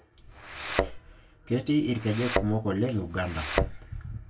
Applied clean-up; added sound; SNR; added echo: none; Thump, thud; 2 dB; reverberation time 0.2 s.